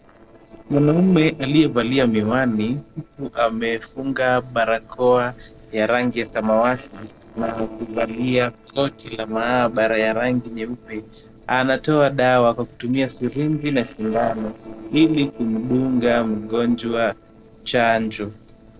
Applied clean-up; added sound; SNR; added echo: neural separator model SepFormer DNS4.